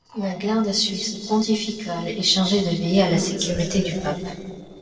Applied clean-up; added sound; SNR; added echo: neural separator model SepFormer DNS4.